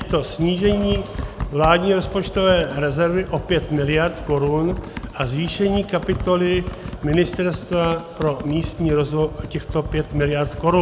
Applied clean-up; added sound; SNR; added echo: none; Computer keyboard; 10 dB; none.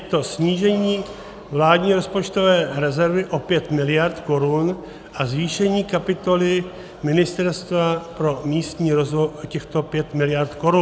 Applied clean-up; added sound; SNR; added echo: none; none; none; none.